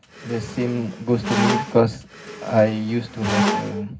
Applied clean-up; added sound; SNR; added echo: none; Squeak; 3 dB; reverberation time 0.4 s.